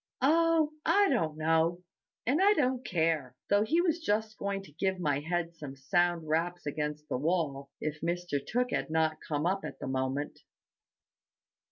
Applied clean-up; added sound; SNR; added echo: none; none; none; none.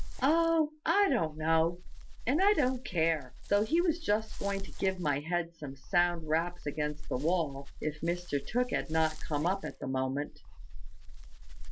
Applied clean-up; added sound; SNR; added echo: none; Dog; 6 dB; none.